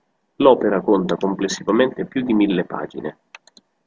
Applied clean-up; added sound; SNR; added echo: none; none; none; none.